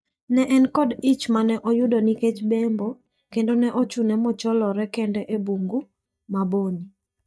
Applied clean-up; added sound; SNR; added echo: neural mask model DeepFilterNet 3.